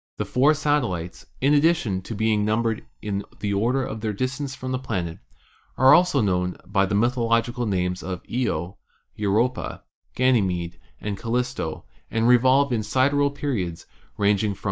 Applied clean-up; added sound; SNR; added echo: neural mask model DeepFilterNet 3.